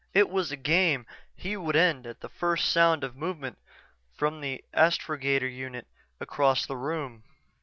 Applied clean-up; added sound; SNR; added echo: none; none; none; none.